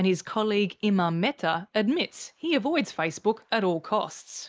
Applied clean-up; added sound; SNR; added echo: neural mask model Resemble Enhance denoiser.